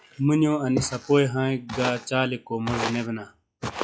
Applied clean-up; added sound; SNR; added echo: classical method log-MMSE.